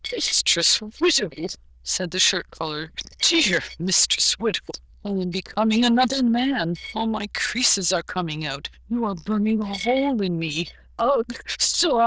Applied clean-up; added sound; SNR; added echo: neural diffusion model UNIVERSE++.